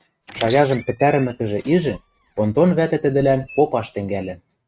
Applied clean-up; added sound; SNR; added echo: neural mask model RNNoise.